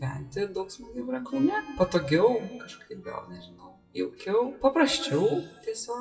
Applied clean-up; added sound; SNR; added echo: classical method WPE with log-MMSE.